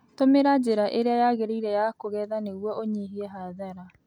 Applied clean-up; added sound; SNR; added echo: none; none; none; none.